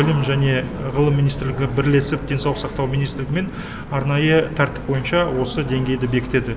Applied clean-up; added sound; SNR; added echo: none; none; none; none.